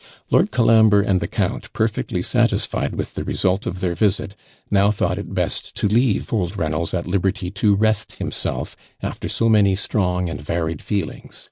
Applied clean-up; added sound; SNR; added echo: none; none; none; none.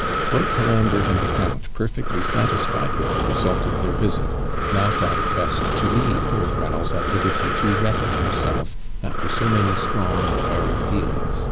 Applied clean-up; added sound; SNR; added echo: none; Breathing; -3 dB; none.